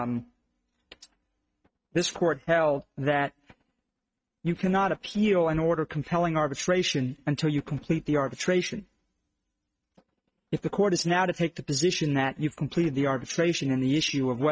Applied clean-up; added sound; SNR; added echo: neural mask model RNNoise.